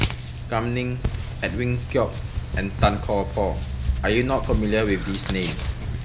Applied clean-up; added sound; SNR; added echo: none; Tearing; 2 dB; none.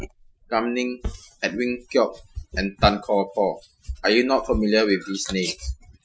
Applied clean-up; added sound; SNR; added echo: classical method Wiener filter.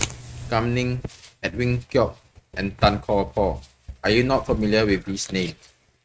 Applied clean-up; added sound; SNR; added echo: neural mask model RNNoise.